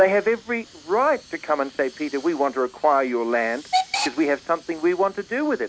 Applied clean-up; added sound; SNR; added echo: none; Hiss / Alarm / Train; 11 dB; none.